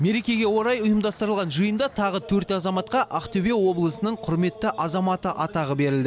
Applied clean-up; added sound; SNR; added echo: none; none; none; none.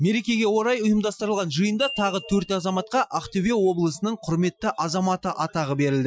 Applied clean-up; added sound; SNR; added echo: classical method Wiener filter.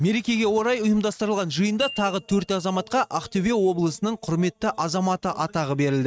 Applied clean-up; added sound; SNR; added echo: neural mask model RNNoise.